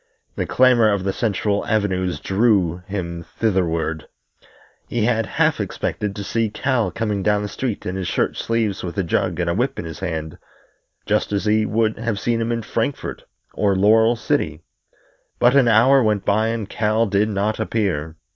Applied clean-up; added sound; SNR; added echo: none; none; none; none.